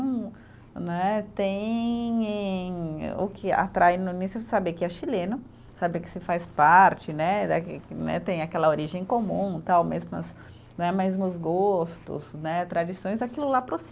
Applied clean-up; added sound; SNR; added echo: none; none; none; none.